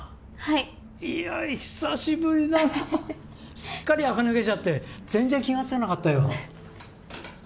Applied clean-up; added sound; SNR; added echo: none; none; none; none.